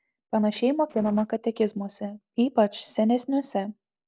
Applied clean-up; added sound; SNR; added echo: neural separator model SepFormer DNS4.